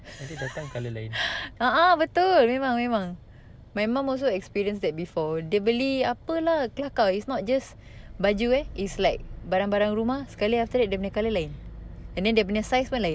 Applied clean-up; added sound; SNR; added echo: none; none; none; none.